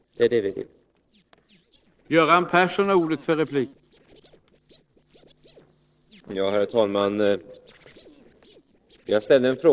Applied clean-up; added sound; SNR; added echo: neural separator model SepFormer DNS4.